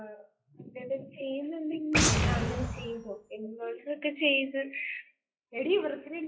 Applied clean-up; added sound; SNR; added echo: classical method WPE with log-MMSE.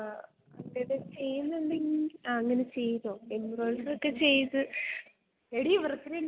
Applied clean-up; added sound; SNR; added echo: none; none; none; none.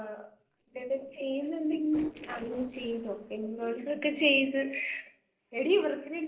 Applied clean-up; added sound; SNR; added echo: neural separator model SepFormer DNS4.